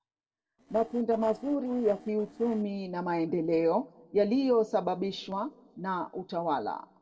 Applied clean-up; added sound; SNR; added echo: neural separator model SepFormer DNS4.